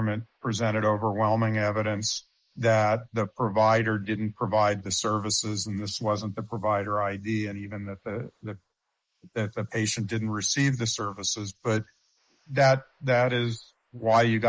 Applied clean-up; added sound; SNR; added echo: neural mask model Resemble Enhance denoiser.